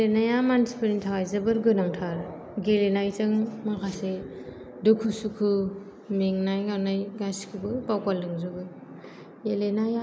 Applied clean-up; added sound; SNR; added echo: none; none; none; none.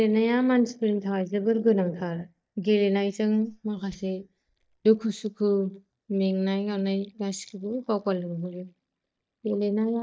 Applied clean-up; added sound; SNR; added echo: neural mask model DeepFilterNet 3.